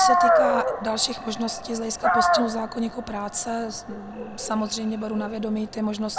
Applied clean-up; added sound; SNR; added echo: none; Dog; -2 dB; none.